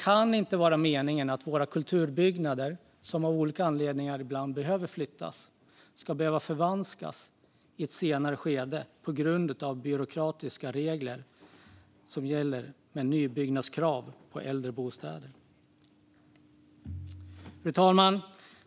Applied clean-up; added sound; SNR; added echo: none; none; none; none.